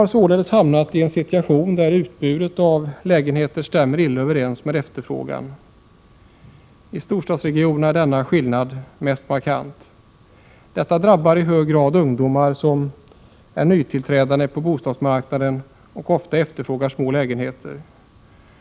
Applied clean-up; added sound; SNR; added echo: none; none; none; none.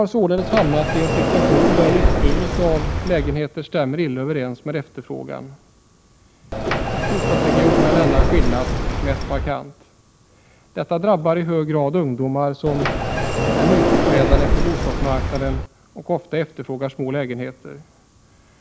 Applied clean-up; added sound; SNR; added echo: none; Sliding door; -1 dB; none.